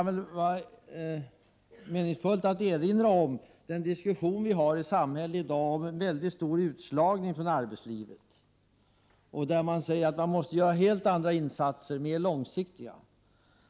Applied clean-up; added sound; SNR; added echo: none; none; none; none.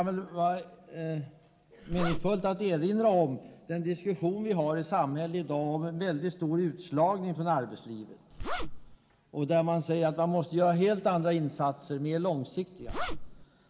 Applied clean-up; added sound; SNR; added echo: none; Zipper (clothing); 3 dB; reverberation time 1.8 s.